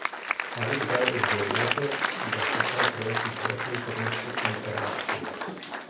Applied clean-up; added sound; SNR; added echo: none; Applause; -4 dB; reverberation time 0.6 s.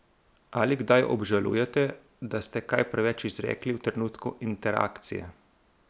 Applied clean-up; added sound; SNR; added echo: none; none; none; none.